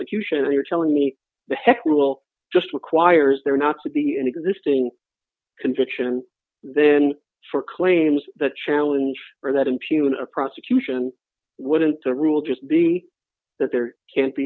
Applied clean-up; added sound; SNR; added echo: none; none; none; none.